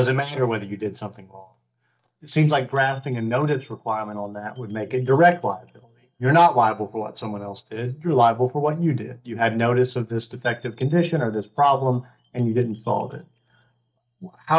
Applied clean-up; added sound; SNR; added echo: neural mask model DeepFilterNet 3.